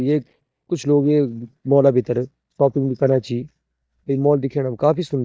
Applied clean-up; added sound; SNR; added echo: neural mask model DeepFilterNet 3.